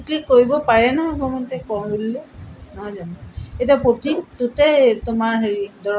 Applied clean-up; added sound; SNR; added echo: none; none; none; none.